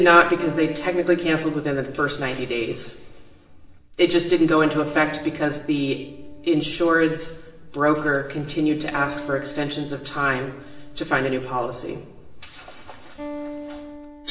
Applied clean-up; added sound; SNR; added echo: none; Acoustic guitar; 16 dB; reverberation time 0.9 s.